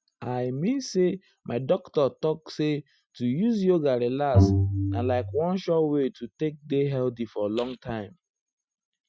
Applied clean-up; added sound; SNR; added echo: classical method Wiener filter.